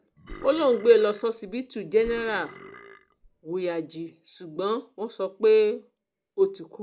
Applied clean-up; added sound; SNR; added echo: none; Burping, eructation; 19 dB; none.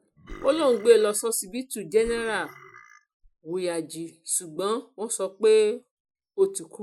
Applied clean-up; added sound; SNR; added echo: classical method Wiener filter.